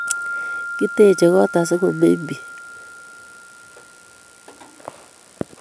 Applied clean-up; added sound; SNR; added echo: none; Wind chime; 11 dB; none.